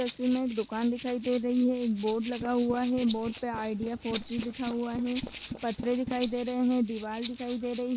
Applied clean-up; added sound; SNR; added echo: neural mask model Resemble Enhance denoiser.